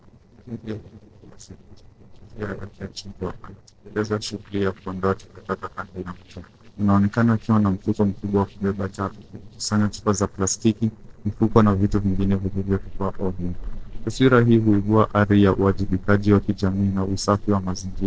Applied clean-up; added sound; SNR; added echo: neural separator model SepFormer DNS4.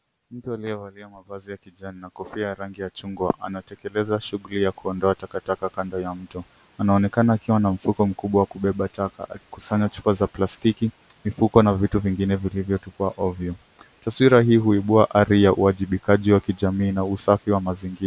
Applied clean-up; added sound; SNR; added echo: none; none; none; none.